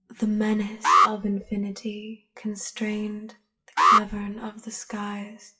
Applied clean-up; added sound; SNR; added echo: classical method WPE with log-MMSE.